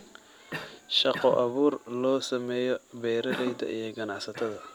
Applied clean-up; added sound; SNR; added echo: none; Cough; 14 dB; none.